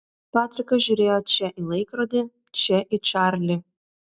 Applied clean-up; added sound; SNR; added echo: none; none; none; none.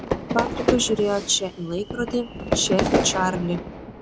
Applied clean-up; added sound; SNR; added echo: none; Fire / Fireworks; 1 dB; none.